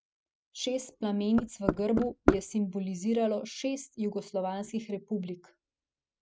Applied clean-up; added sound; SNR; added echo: neural mask model RNNoise.